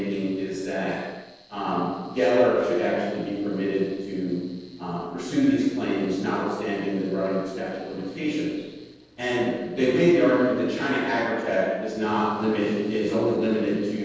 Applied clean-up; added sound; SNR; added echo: neural separator model SepFormer DNS4.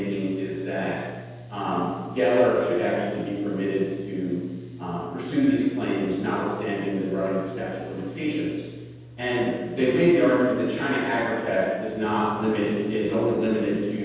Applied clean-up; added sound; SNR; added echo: none; Mechanical fan; 17 dB; reverberation time 1.2 s.